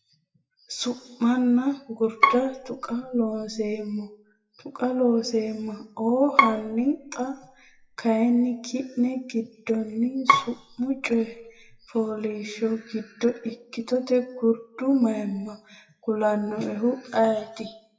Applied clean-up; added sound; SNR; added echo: classical method WPE with log-MMSE.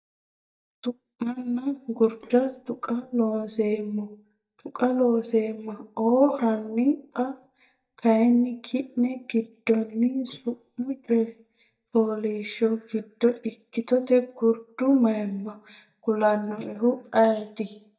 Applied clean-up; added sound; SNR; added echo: neural mask model DeepFilterNet 3.